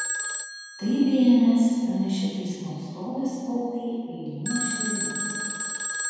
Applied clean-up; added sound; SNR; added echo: none; Telephone; 6 dB; reverberation time 2.1 s.